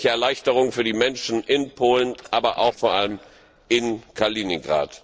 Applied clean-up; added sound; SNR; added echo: neural separator model SepFormer DNS4.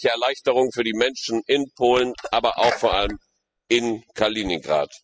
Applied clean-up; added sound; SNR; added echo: classical method spectral subtraction.